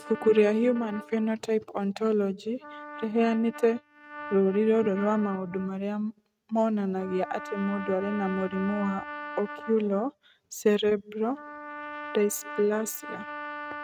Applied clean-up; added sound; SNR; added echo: neural mask model RNNoise.